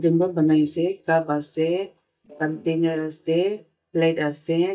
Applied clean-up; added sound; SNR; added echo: neural mask model DeepFilterNet 3.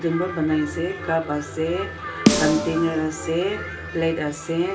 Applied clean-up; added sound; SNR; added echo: none; Snare drum; 1 dB; reverberation time 2.7 s.